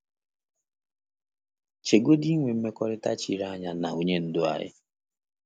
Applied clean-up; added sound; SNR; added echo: none; none; none; none.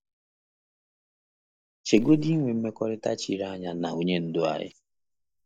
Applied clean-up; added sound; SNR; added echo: neural mask model DeepFilterNet 3.